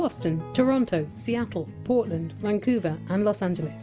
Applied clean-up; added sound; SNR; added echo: none; none; none; none.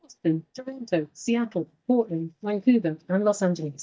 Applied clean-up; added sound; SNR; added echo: neural mask model DeepFilterNet 3.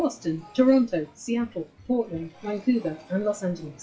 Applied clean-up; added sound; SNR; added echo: classical method WPE with log-MMSE.